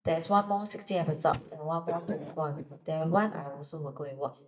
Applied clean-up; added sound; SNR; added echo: neural mask model DeepFilterNet 3.